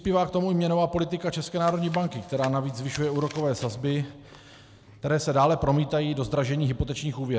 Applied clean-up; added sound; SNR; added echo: none; Chewing, mastication; 20 dB; none.